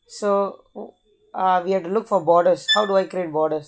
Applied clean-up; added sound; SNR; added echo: classical method log-MMSE.